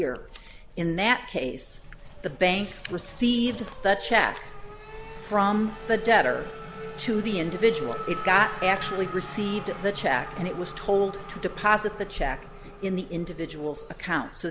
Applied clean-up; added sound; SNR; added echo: none; Race car, auto racing / Accelerating, revving, vroom; 14 dB; none.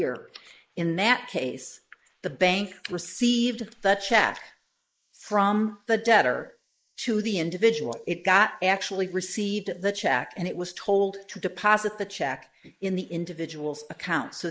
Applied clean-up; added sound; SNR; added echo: neural mask model Resemble Enhance denoiser.